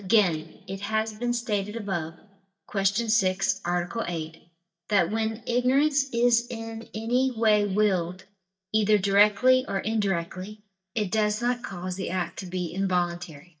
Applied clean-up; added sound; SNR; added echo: neural mask model DeepFilterNet 3.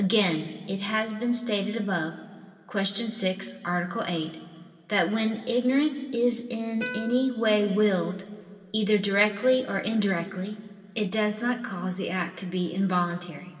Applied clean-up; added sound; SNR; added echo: none; Plucked string instrument; 16 dB; reverberation time 1.7 s.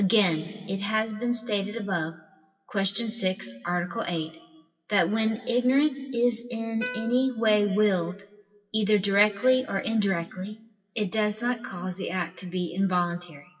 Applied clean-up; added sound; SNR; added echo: classical method WPE with log-MMSE.